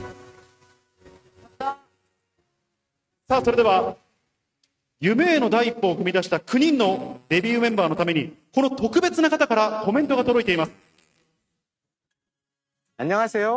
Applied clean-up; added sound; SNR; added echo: neural mask model RNNoise.